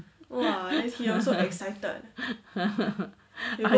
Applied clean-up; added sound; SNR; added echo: none; none; none; none.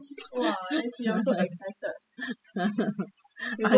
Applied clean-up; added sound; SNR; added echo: classical method spectral subtraction.